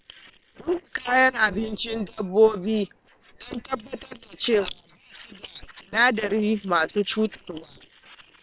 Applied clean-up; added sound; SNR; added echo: neural separator model SepFormer WHAM!.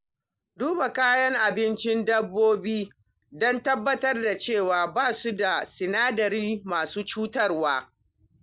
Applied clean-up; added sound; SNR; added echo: none; none; none; none.